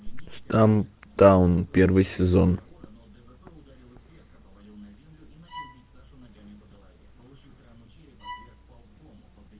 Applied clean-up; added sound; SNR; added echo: none; Bowed string instrument; 19 dB; none.